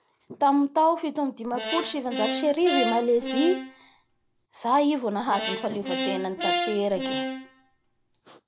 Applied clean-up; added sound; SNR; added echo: none; Brass instrument; 5 dB; none.